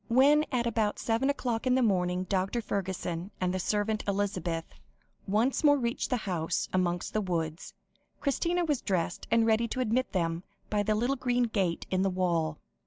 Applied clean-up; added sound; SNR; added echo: none; none; none; none.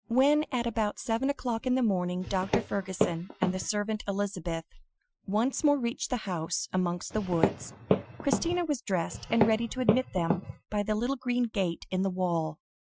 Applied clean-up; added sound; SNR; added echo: classical method Wiener filter.